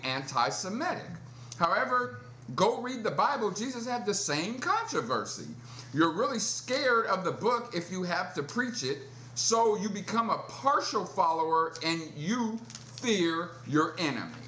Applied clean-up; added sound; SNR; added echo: none; none; none; none.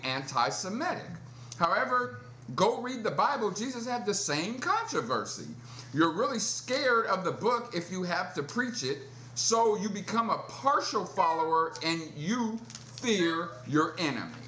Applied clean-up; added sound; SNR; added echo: none; Cat; 18 dB; none.